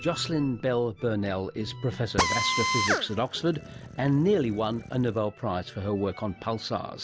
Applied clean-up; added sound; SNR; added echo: none; Drill; 2 dB; none.